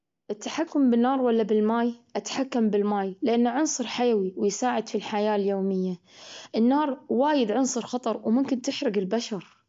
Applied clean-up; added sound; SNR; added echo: none; none; none; none.